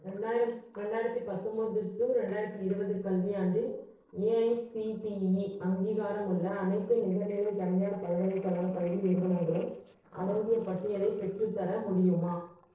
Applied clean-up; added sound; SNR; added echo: neural separator model SepFormer DNS4.